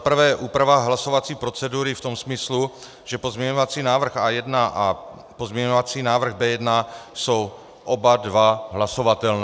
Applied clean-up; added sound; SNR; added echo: none; none; none; none.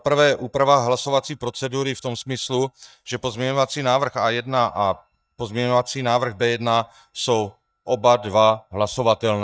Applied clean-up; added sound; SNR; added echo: neural mask model DeepFilterNet 3.